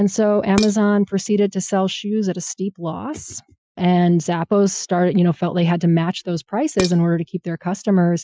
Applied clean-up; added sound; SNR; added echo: classical method Wiener filter.